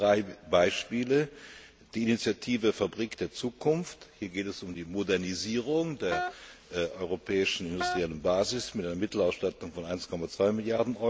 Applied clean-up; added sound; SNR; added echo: none; Wind instrument, woodwind instrument; 6 dB; none.